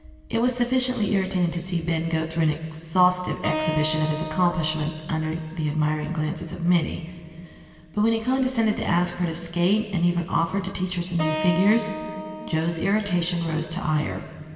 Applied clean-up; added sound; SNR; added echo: none; Keyboard (musical); 12 dB; reverberation time 2.5 s.